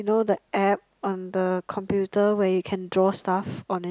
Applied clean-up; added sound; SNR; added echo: none; none; none; none.